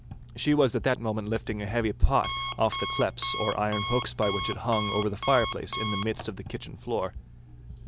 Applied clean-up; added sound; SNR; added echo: none; Alarm; 5 dB; none.